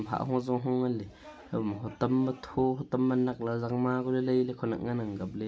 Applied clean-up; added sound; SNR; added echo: none; none; none; none.